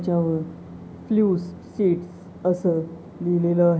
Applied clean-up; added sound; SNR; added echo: none; none; none; none.